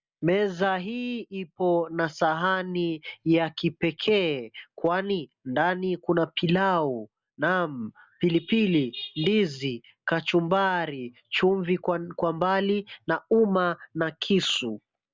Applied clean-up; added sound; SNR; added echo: none; none; none; none.